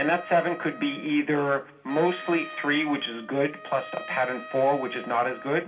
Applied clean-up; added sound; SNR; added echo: none; Trumpet; 16 dB; reverberation time 0.5 s.